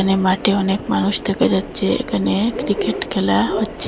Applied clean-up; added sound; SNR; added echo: none; Subway, metro, underground; 10 dB; none.